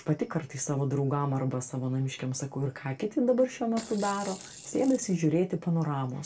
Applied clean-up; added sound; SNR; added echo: none; Rattle / Rattle (instrument); 16 dB; reverberation time 0.2 s.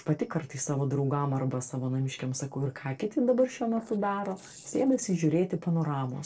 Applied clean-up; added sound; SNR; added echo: neural separator model SepFormer DNS4.